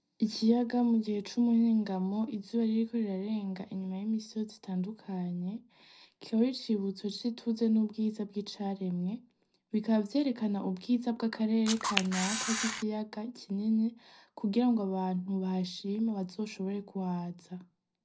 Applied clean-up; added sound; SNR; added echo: none; Camera; 2 dB; reverberation time 0.4 s.